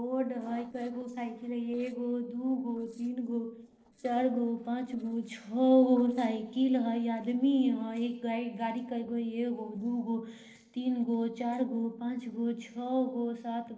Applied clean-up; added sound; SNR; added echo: neural separator model SepFormer DNS4.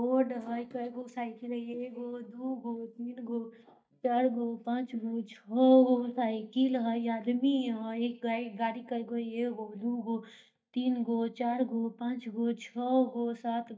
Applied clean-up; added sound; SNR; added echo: neural mask model DeepFilterNet 3.